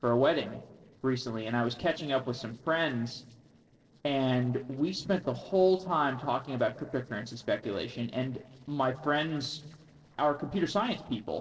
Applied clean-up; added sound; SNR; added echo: neural separator model SepFormer DNS4.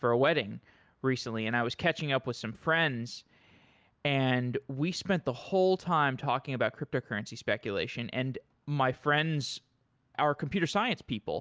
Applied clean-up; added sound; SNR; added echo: none; none; none; none.